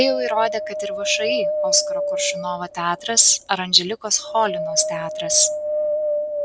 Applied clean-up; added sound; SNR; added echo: none; Wind; 3 dB; none.